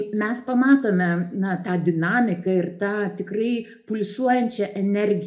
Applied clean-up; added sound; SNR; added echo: none; none; none; reverberation time 0.4 s.